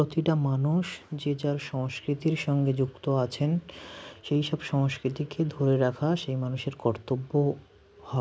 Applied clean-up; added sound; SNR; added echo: none; none; none; none.